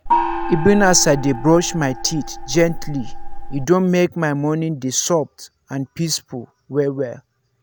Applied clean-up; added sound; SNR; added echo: none; Gong; 4 dB; none.